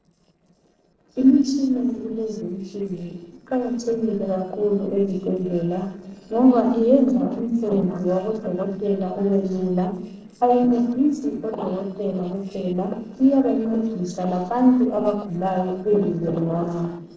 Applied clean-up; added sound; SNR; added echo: neural separator model SepFormer DNS4.